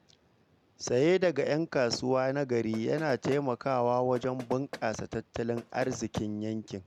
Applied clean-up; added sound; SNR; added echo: none; Knock; 17 dB; none.